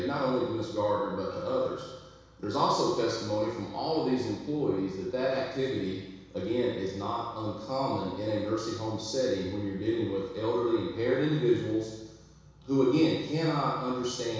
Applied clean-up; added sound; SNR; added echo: none; none; none; reverberation time 1.1 s.